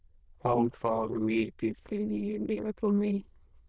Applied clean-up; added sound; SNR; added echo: neural diffusion model UNIVERSE++.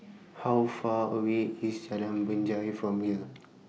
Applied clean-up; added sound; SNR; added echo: none; none; none; none.